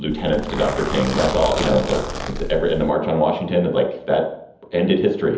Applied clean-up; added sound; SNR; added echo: none; Zipper (clothing); 7 dB; reverberation time 0.7 s.